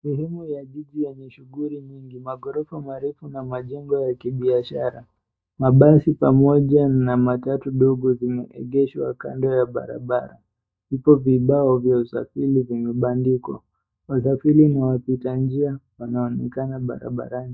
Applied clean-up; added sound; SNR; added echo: neural mask model DeepFilterNet 3.